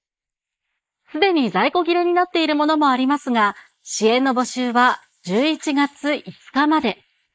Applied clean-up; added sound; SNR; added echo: neural mask model Resemble Enhance denoiser.